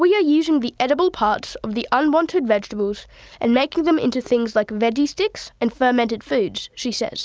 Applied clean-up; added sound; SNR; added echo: none; none; none; none.